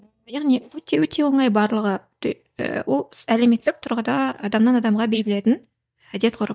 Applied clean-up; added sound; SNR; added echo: neural mask model DeepFilterNet 3.